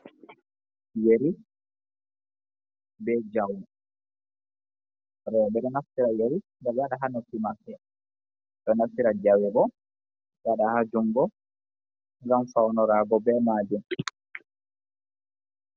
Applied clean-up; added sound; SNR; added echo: none; none; none; none.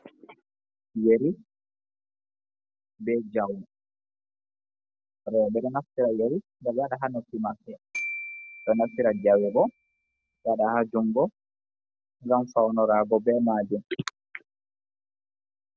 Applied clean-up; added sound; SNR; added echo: none; Glockenspiel; 13 dB; none.